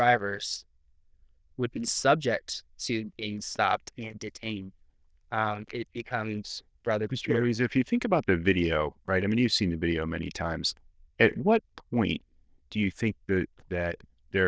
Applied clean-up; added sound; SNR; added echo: neural diffusion model UNIVERSE++.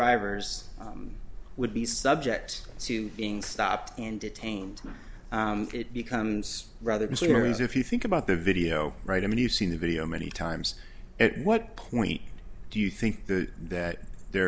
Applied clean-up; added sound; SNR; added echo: none; none; none; none.